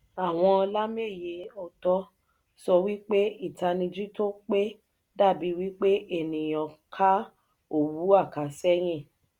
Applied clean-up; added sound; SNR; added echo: none; none; none; none.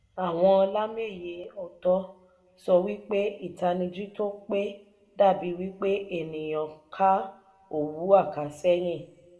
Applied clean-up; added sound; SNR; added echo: none; none; none; reverberation time 1.0 s.